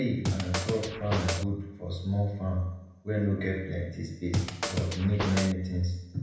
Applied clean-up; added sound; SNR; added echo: none; Scratching (performance technique); 2 dB; reverberation time 0.9 s.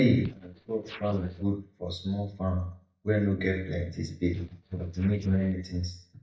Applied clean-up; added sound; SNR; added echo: neural mask model DeepFilterNet 3.